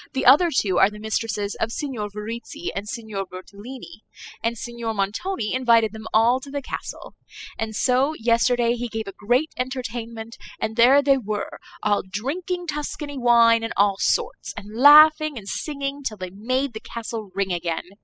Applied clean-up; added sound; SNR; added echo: classical method spectral subtraction.